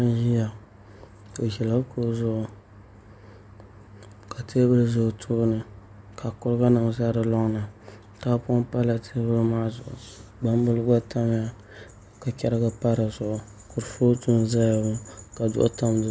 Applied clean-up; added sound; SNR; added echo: none; none; none; none.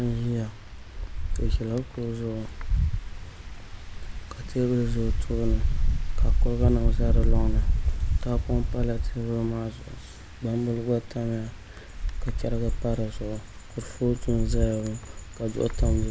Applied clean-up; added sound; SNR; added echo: none; Wind; -4 dB; none.